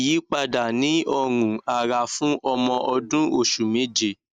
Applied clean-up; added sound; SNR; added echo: neural mask model Resemble Enhance denoiser.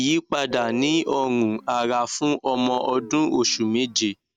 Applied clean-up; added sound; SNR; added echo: none; Guitar; 17 dB; none.